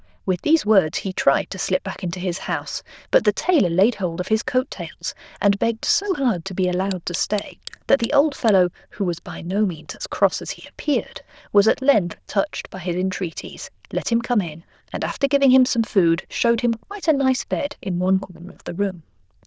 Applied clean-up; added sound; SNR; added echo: neural diffusion model UNIVERSE++.